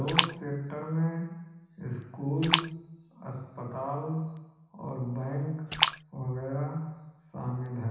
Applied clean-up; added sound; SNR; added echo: none; Splash, splatter; 1 dB; reverberation time 1.1 s.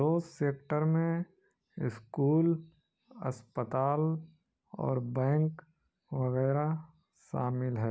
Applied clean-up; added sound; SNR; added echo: none; none; none; none.